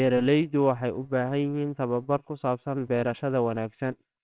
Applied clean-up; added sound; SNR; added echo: neural separator model SepFormer WHAMR!.